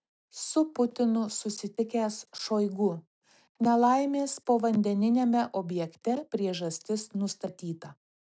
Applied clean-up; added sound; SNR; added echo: none; none; none; none.